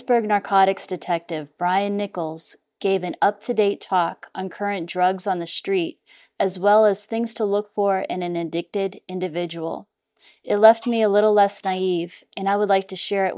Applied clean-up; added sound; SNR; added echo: neural mask model DeepFilterNet 3.